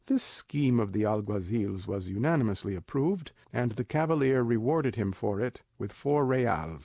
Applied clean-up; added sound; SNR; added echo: none; none; none; none.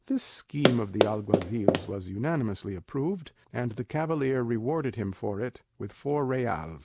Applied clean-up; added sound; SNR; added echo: none; Run; -4 dB; none.